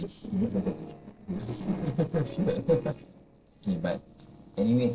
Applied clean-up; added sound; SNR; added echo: neural separator model SepFormer DNS4.